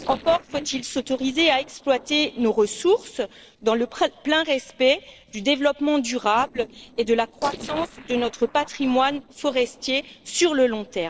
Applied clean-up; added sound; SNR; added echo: neural separator model SepFormer DNS4.